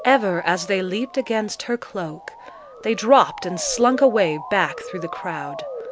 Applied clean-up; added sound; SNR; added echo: none; Motor vehicle (road) / Siren; 14 dB; none.